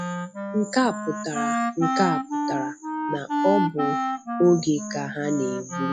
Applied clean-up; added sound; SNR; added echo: classical method log-MMSE.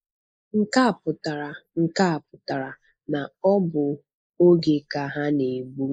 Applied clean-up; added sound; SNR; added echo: neural mask model Resemble Enhance denoiser.